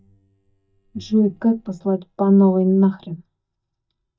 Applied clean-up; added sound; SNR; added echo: neural mask model DeepFilterNet 3.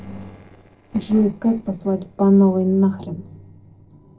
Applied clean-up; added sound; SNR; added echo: neural separator model SepFormer DNS4.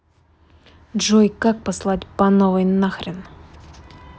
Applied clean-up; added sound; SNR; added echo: none; none; none; none.